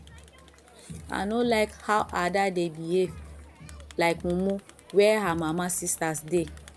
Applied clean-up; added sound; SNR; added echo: none; Crowd; 18 dB; none.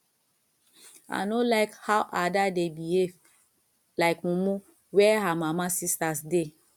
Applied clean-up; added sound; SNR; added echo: none; none; none; none.